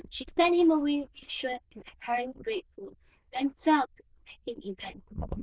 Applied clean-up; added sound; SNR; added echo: neural diffusion model UNIVERSE++.